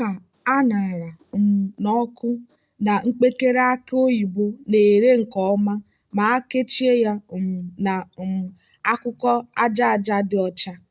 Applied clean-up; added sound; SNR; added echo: none; none; none; none.